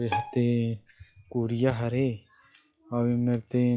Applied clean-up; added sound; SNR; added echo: classical method log-MMSE.